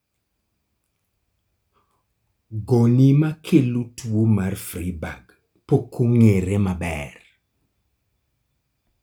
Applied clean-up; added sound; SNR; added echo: none; none; none; none.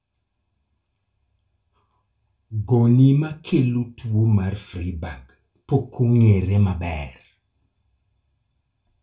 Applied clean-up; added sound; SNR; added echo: none; none; none; reverberation time 0.2 s.